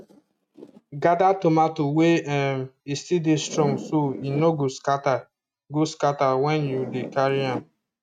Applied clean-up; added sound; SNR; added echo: neural mask model RNNoise.